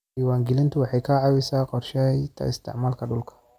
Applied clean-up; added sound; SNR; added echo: none; none; none; none.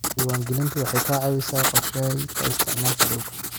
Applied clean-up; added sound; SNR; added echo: none; Writing; -1 dB; none.